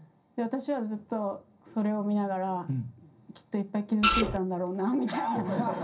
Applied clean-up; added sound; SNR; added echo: none; Printer; -5 dB; reverberation time 0.3 s.